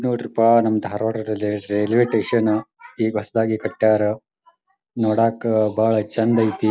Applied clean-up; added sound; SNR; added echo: none; none; none; none.